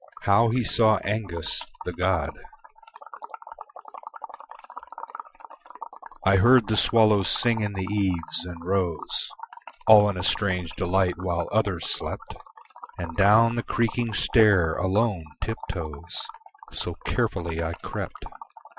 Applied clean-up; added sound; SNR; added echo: classical method Wiener filter.